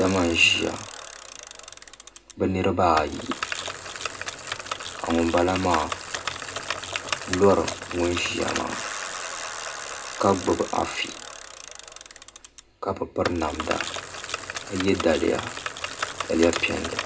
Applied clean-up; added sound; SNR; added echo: none; Bicycle; 7 dB; reverberation time 0.2 s.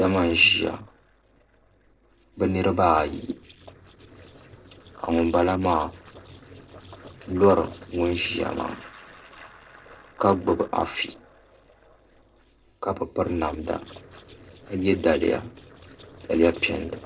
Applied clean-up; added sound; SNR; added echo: neural separator model SepFormer DNS4.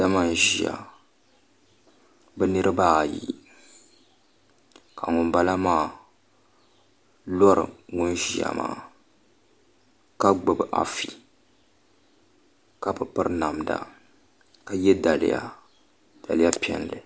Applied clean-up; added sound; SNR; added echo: none; none; none; none.